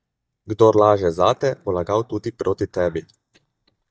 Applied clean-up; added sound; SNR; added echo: neural mask model DeepFilterNet 3.